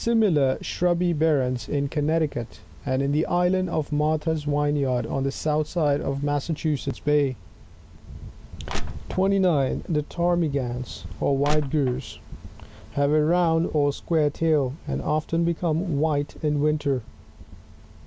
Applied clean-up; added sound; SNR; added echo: none; Crushing; 1 dB; none.